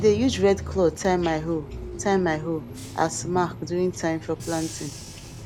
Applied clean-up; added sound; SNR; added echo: none; Bus / Engine; 11 dB; none.